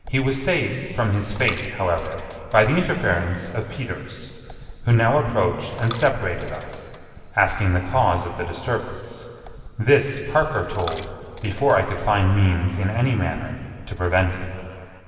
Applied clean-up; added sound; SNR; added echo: none; Coin (dropping); 18 dB; reverberation time 2.5 s.